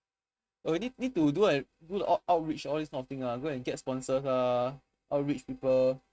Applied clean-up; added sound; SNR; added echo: neural mask model RNNoise.